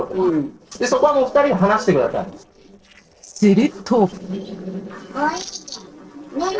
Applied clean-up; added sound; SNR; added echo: neural separator model SepFormer DNS4.